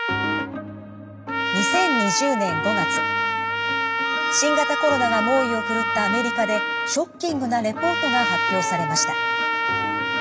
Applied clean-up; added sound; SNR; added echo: none; Trumpet; -1 dB; none.